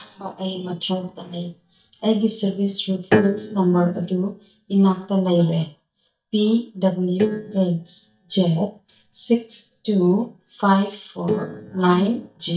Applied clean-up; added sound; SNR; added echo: neural mask model DeepFilterNet 3.